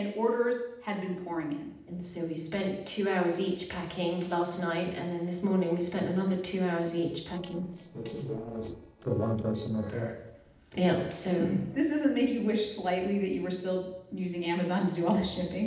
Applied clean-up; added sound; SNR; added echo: neural separator model SepFormer DNS4.